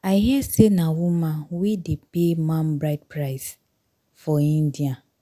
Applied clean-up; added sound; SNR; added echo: none; none; none; none.